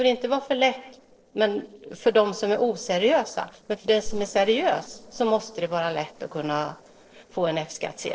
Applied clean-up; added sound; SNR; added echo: neural separator model SepFormer DNS4.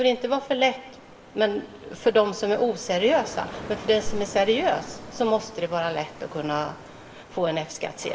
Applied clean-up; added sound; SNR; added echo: none; Ocean; 17 dB; reverberation time 2.9 s.